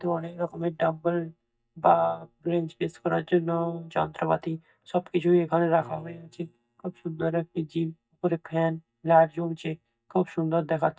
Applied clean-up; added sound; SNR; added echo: neural mask model DeepFilterNet 3.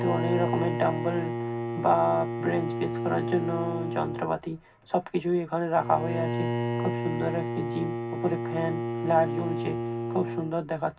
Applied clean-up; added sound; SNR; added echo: none; Bowed string instrument; 2 dB; reverberation time 0.4 s.